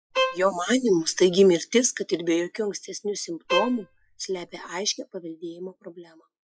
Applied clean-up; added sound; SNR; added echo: classical method log-MMSE.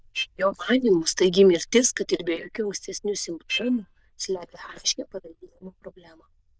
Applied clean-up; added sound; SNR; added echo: neural diffusion model UNIVERSE++.